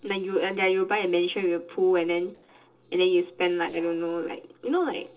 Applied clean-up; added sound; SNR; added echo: neural separator model SepFormer DNS4.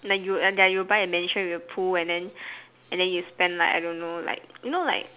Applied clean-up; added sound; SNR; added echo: none; none; none; none.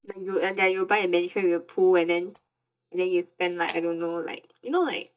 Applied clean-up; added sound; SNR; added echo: neural mask model DeepFilterNet 3.